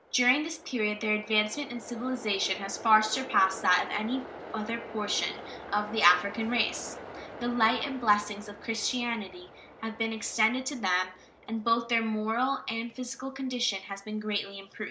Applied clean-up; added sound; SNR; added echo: none; Train; 15 dB; none.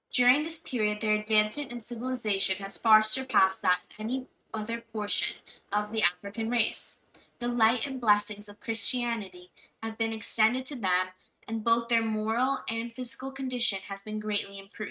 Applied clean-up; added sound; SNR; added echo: neural mask model RNNoise.